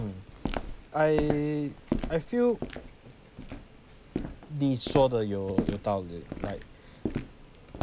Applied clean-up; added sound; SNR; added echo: none; Walk, footsteps; 5 dB; none.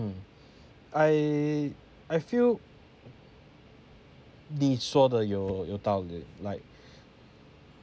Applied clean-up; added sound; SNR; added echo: none; none; none; none.